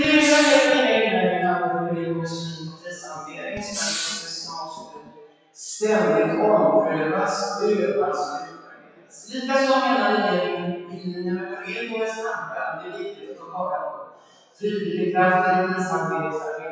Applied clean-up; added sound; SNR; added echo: classical method WPE with log-MMSE.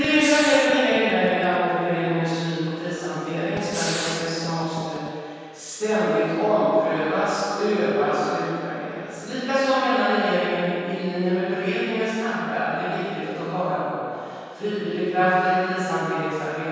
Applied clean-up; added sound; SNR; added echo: none; Gunshot, gunfire; 11 dB; reverberation time 2.2 s.